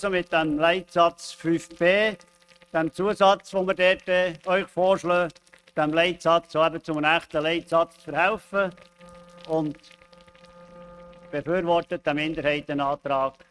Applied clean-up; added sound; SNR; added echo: neural mask model RNNoise.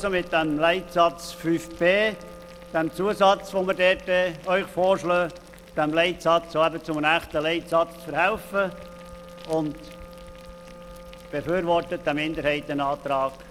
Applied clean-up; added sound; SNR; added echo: none; Wind instrument, woodwind instrument + Boiling; 18 dB; none.